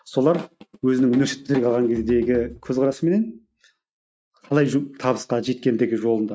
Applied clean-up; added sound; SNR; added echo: neural mask model RNNoise.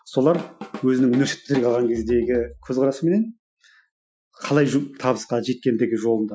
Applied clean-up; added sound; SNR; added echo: classical method Wiener filter.